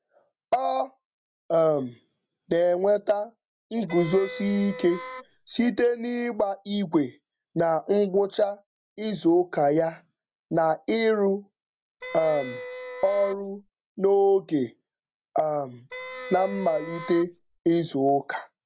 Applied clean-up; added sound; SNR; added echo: none; Wind instrument, woodwind instrument; 12 dB; none.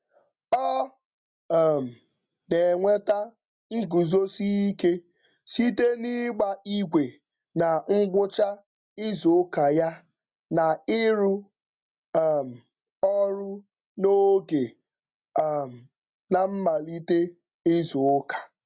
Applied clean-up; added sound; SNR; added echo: none; none; none; none.